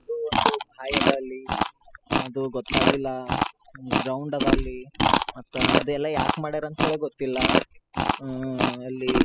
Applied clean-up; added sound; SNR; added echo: classical method spectral subtraction.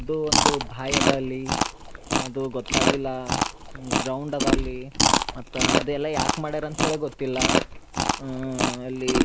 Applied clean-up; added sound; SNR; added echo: none; Chewing, mastication; -5 dB; none.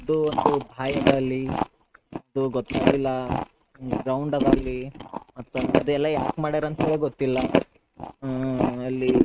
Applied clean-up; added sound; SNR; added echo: neural mask model RNNoise.